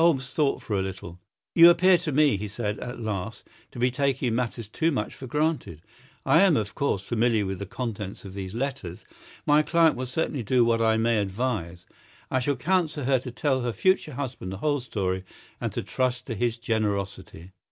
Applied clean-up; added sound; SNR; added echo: none; none; none; none.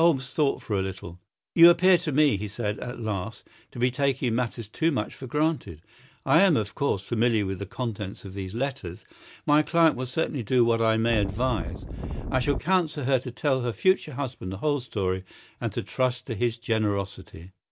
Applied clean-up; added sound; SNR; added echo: none; Wind; 5 dB; none.